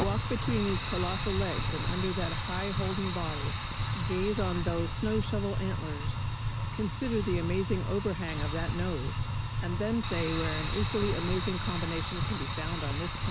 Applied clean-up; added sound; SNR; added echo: none; Fire; -1 dB; none.